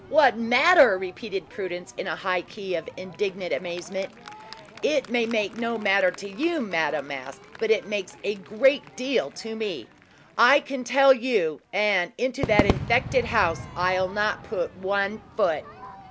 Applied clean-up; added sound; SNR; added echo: none; Crowd / Fireworks; 12 dB; none.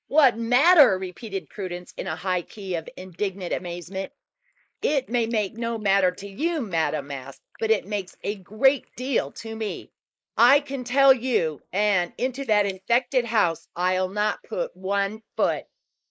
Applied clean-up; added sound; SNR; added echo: neural mask model Resemble Enhance denoiser.